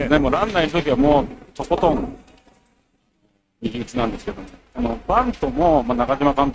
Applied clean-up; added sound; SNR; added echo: neural mask model RNNoise.